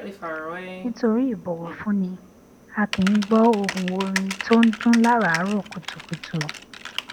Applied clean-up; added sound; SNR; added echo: none; Typing; 12 dB; none.